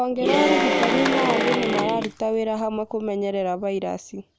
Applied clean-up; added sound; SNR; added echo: none; Applause / Cheering; -1 dB; none.